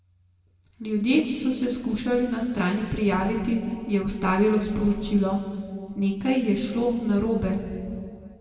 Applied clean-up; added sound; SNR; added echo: none; none; none; reverberation time 2.1 s.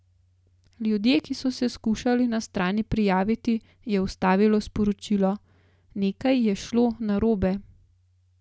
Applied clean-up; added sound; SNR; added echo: none; none; none; none.